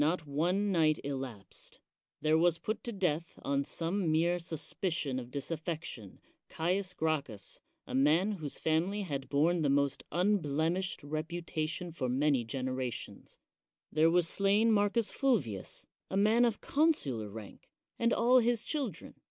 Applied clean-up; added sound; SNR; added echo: none; none; none; none.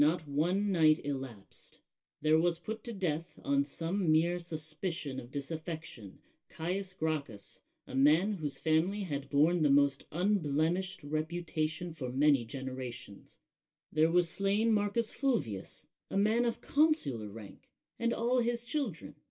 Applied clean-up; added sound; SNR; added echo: none; none; none; reverberation time 0.1 s.